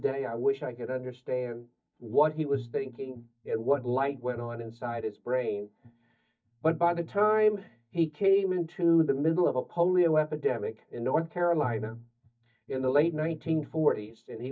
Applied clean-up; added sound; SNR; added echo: neural mask model DeepFilterNet 3.